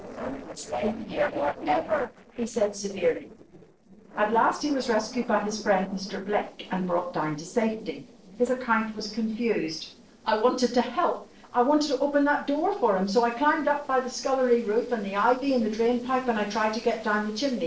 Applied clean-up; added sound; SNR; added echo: neural separator model SepFormer DNS4.